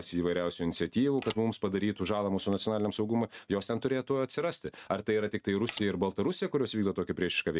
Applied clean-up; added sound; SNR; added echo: neural mask model RNNoise.